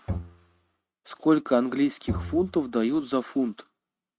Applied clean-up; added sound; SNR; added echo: neural mask model RNNoise.